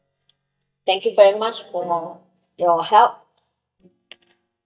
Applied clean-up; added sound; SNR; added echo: neural mask model DeepFilterNet 3.